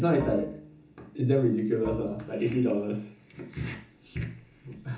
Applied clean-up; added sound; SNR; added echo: none; Bowed string instrument; 13 dB; reverberation time 0.6 s.